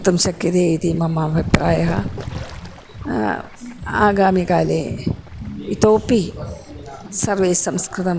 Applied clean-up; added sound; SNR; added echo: none; Bird / Fowl; 18 dB; none.